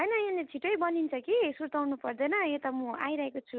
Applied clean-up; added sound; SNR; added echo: none; none; none; none.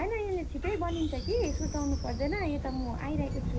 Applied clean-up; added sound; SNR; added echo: none; Train; 1 dB; reverberation time 0.5 s.